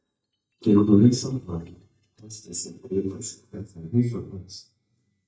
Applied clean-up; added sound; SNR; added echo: neural mask model DeepFilterNet 3.